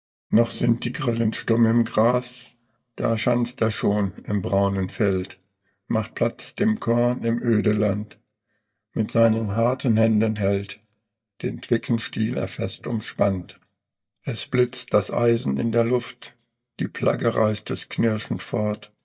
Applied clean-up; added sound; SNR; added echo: neural mask model DeepFilterNet 3.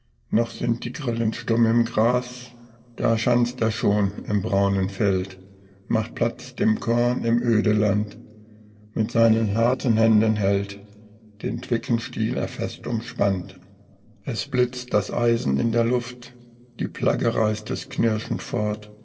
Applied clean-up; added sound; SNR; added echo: neural separator model SepFormer DNS4.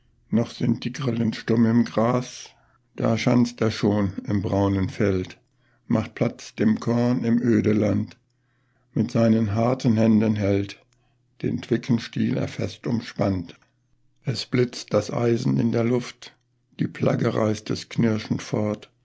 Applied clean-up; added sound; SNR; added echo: none; none; none; none.